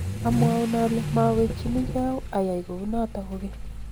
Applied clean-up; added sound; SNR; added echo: none; Accelerating, revving, vroom / Vehicle; 4 dB; none.